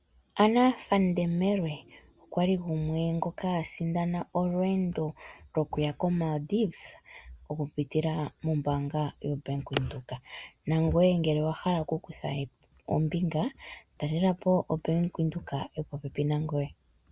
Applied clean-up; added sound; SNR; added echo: none; none; none; none.